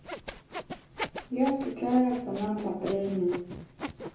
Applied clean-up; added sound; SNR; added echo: none; Sawing; 10 dB; reverberation time 0.7 s.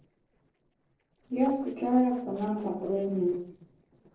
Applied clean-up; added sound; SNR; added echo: neural separator model SepFormer DNS4.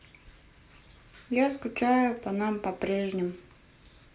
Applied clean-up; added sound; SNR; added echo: none; none; none; none.